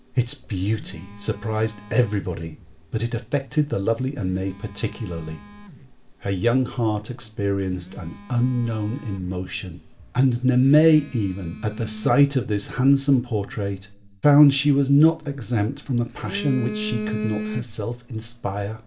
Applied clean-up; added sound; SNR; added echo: none; Telephone; 15 dB; reverberation time 0.3 s.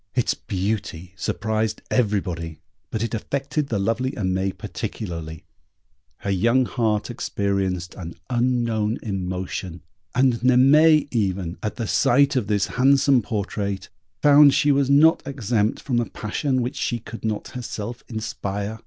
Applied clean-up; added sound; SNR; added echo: none; none; none; none.